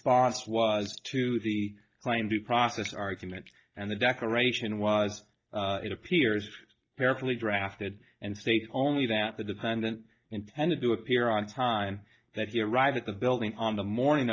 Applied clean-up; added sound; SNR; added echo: neural mask model DeepFilterNet 3.